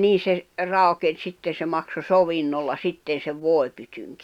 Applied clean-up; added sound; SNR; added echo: none; none; none; none.